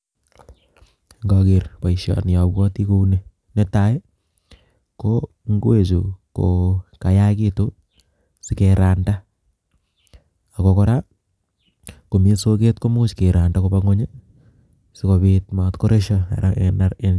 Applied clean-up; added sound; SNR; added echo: none; none; none; none.